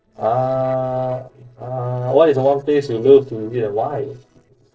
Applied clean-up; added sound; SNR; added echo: neural separator model SepFormer DNS4.